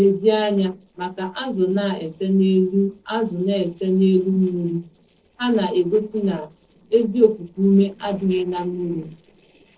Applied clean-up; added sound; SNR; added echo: neural separator model SepFormer DNS4.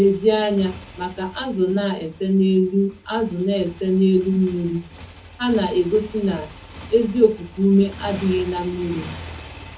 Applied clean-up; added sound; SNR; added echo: none; Motorcycle; 18 dB; reverberation time 0.4 s.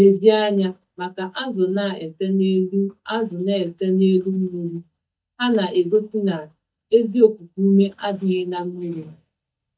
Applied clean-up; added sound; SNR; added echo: neural mask model DeepFilterNet 3.